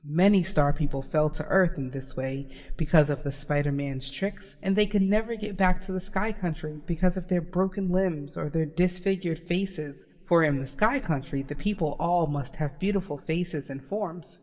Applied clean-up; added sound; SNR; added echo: none; none; none; reverberation time 2.7 s.